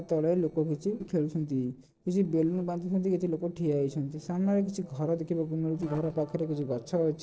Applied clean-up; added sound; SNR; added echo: neural separator model SepFormer DNS4.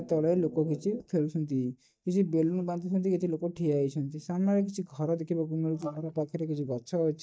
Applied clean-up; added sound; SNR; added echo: neural mask model DeepFilterNet 3.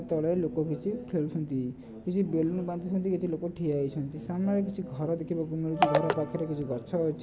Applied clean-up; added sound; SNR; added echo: none; none; none; none.